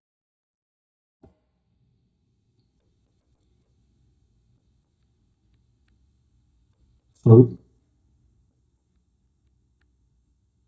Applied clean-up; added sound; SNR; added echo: neural mask model DeepFilterNet 3.